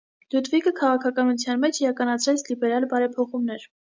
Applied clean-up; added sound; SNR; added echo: none; none; none; none.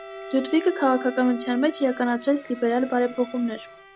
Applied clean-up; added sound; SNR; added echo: none; Bowed string instrument + Wind instrument, woodwind instrument; 14 dB; none.